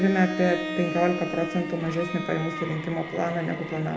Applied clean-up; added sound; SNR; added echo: none; Bowed string instrument; 8 dB; reverberation time 0.7 s.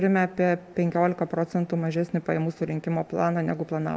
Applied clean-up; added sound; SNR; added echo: none; none; none; none.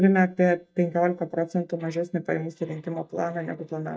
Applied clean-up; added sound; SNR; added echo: neural mask model DeepFilterNet 3.